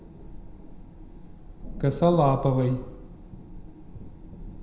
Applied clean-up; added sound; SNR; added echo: none; Thunder / Rain; 12 dB; reverberation time 0.7 s.